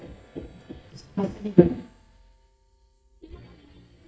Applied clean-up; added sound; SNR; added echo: neural mask model DeepFilterNet 3.